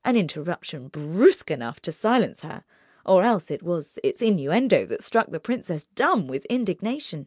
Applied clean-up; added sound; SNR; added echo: none; none; none; none.